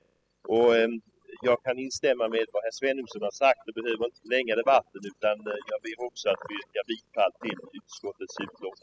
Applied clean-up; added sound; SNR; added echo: classical method spectral subtraction.